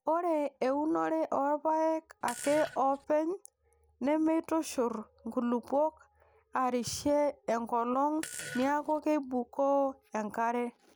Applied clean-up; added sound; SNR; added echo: none; Fart; 12 dB; none.